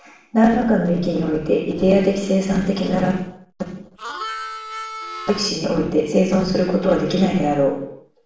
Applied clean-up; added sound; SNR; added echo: none; Harmonica; 11 dB; reverberation time 0.6 s.